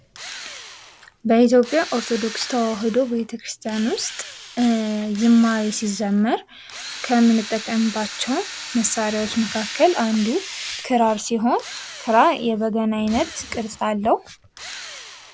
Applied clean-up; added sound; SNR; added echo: none; Drill; 15 dB; none.